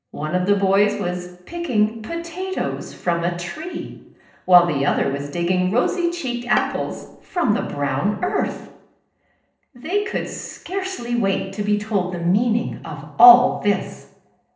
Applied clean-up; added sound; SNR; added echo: neural separator model SepFormer DNS4.